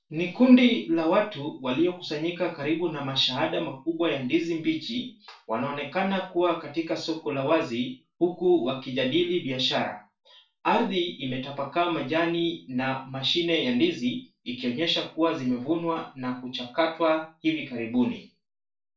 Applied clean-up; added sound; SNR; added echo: none; none; none; reverberation time 0.3 s.